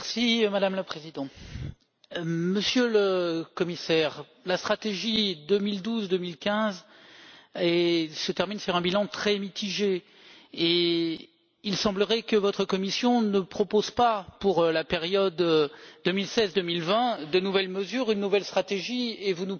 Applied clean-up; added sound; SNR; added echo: none; none; none; none.